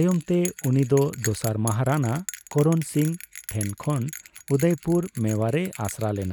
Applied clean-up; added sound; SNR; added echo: none; Bell; 16 dB; none.